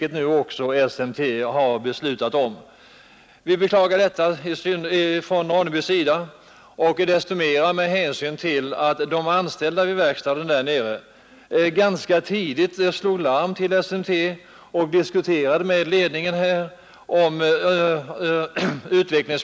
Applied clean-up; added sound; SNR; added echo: none; none; none; none.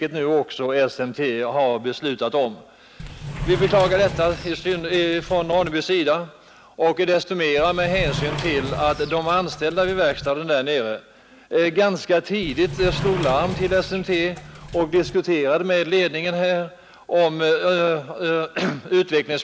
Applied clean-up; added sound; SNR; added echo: none; Sliding door; 9 dB; none.